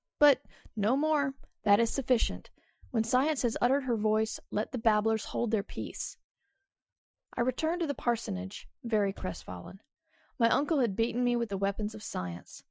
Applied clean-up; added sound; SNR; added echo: classical method Wiener filter.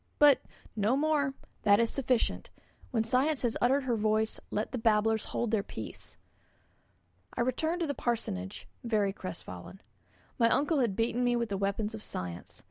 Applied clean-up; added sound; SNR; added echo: none; none; none; none.